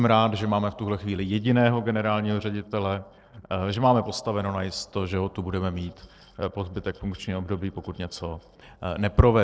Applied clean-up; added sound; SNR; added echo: neural separator model SepFormer DNS4.